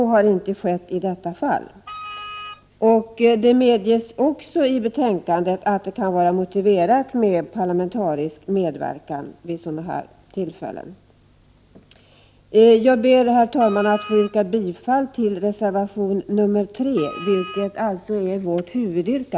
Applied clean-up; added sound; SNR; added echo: none; Wind instrument, woodwind instrument; 16 dB; none.